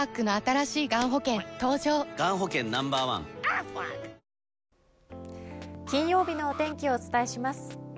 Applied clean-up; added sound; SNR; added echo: none; Alarm; 16 dB; none.